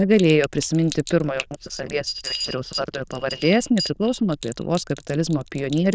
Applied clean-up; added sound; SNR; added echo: neural diffusion model UNIVERSE++.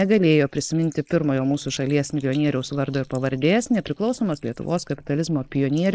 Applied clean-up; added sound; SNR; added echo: neural mask model Resemble Enhance denoiser.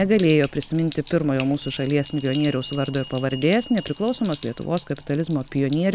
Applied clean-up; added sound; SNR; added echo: none; Sink (filling or washing) + Bell; 12 dB; none.